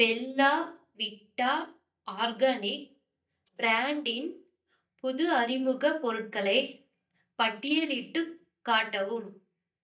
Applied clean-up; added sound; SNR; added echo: neural mask model DeepFilterNet 3.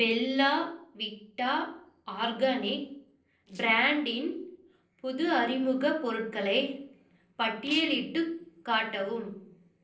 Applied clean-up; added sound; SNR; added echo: neural separator model SepFormer DNS4.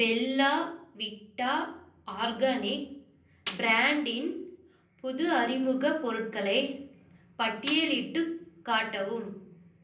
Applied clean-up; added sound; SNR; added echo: none; Snare drum; 13 dB; reverberation time 0.6 s.